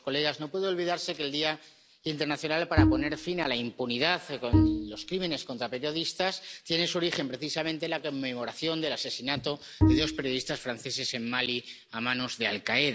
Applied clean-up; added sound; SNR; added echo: none; Bowed string instrument; -5 dB; none.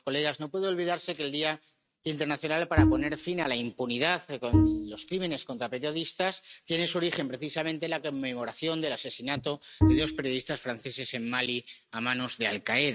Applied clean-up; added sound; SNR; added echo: neural mask model RNNoise.